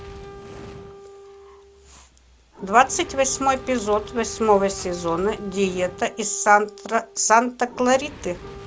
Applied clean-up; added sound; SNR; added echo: none; Wind instrument, woodwind instrument + Fire; 16 dB; none.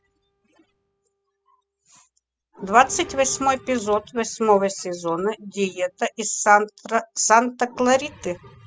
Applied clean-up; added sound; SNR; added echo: classical method spectral subtraction.